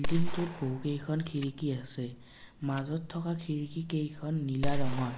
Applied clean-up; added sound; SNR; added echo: none; Gunshot, gunfire; 0 dB; none.